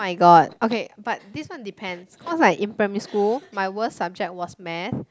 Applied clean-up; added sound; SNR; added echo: none; none; none; none.